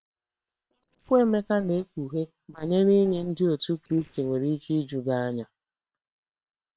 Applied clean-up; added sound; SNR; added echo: neural separator model SepFormer WHAM!.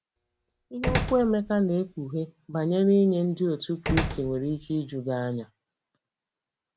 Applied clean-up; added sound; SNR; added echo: none; Slam; 6 dB; none.